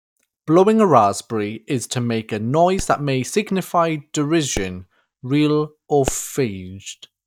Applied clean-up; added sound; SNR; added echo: neural mask model DeepFilterNet 3.